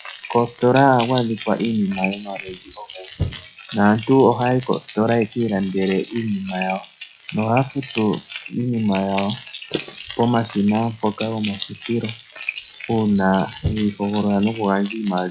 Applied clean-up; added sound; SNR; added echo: classical method log-MMSE.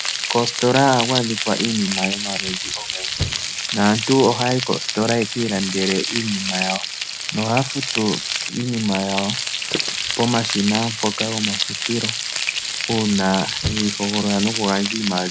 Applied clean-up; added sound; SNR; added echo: none; Frying (food); 3 dB; none.